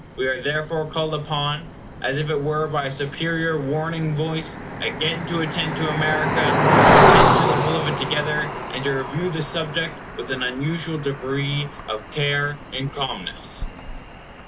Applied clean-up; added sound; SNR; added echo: none; Cricket; -2 dB; none.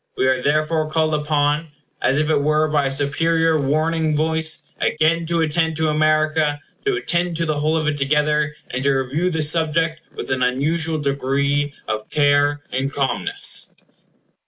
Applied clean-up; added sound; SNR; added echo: none; none; none; none.